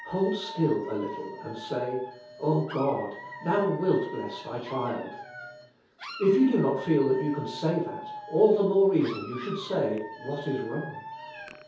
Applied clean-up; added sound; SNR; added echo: none; Alarm / Dog; 14 dB; reverberation time 0.6 s.